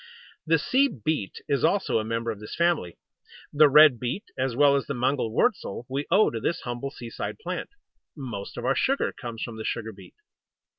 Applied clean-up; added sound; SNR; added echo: none; none; none; none.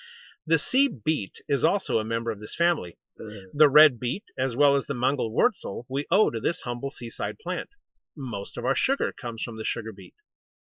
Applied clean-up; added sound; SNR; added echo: neural mask model Resemble Enhance denoiser.